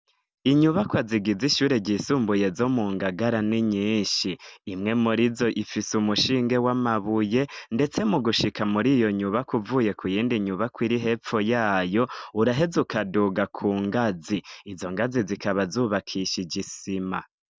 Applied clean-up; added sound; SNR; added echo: none; none; none; none.